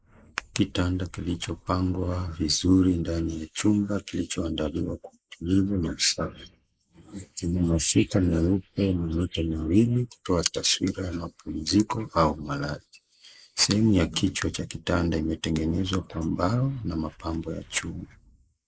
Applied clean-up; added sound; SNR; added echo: neural mask model Resemble Enhance denoiser.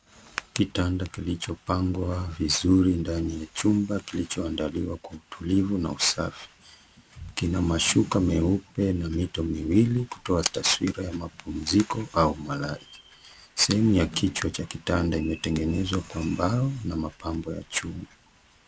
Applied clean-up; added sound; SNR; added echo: none; none; none; none.